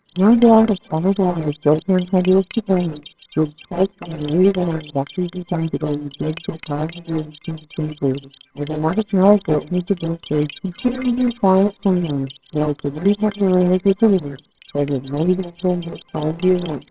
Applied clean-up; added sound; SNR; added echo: neural separator model SepFormer WHAMR!.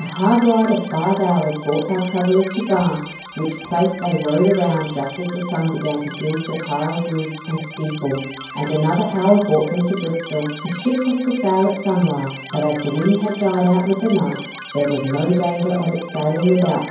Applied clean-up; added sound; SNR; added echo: none; Keyboard (musical); 15 dB; reverberation time 0.9 s.